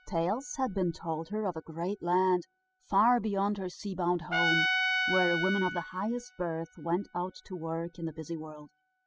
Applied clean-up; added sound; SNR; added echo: classical method spectral subtraction.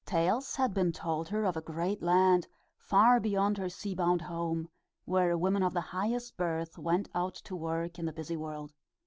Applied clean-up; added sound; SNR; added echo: none; none; none; none.